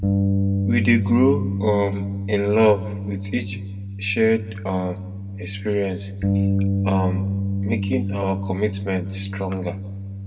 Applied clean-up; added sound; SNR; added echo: none; Bass guitar; 1 dB; reverberation time 1.2 s.